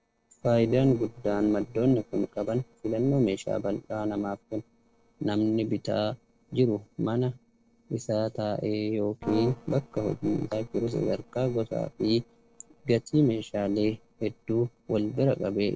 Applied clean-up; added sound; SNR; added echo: neural separator model SepFormer DNS4.